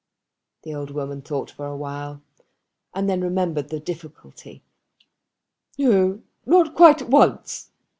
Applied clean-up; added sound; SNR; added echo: none; none; none; none.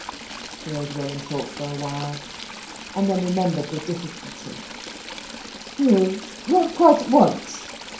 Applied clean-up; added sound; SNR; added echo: none; Stream / Trickle, dribble; 13 dB; reverberation time 0.5 s.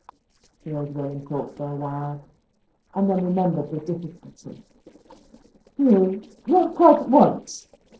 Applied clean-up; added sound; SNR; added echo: neural separator model SepFormer DNS4.